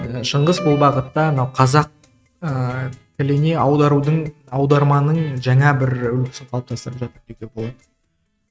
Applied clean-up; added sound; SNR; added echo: neural mask model RNNoise.